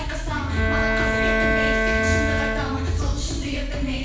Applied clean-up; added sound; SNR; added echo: none; Bowed string instrument; 0 dB; reverberation time 0.7 s.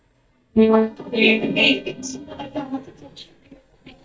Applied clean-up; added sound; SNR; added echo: neural mask model DeepFilterNet 3.